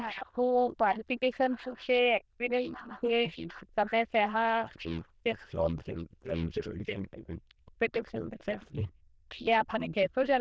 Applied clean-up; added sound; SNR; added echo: neural diffusion model UNIVERSE++.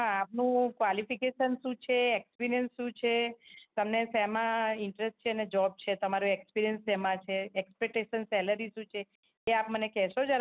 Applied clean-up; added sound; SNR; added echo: none; none; none; none.